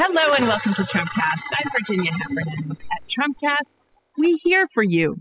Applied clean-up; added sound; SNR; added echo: classical method spectral subtraction.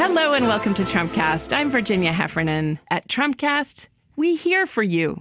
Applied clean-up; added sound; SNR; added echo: none; none; none; none.